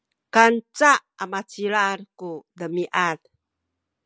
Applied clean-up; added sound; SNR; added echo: none; none; none; none.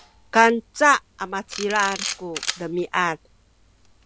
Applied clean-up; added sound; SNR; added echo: none; Camera; 13 dB; none.